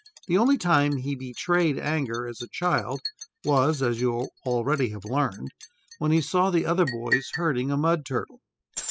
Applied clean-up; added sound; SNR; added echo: classical method spectral subtraction.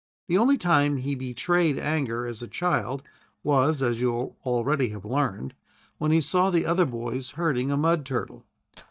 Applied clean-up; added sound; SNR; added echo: neural mask model DeepFilterNet 3.